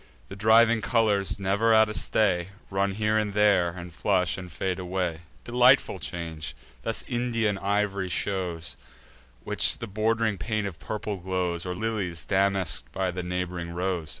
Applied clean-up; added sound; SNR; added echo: none; none; none; none.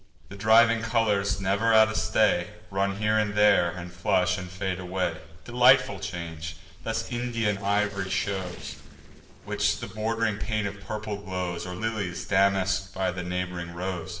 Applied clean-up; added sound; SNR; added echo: neural separator model SepFormer DNS4.